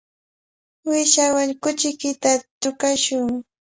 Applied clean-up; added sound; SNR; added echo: none; none; none; none.